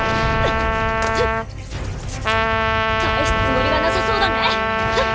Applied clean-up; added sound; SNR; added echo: none; Trumpet; -2 dB; none.